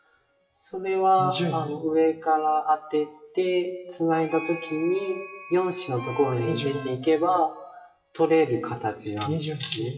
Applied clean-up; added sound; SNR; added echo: classical method WPE with log-MMSE.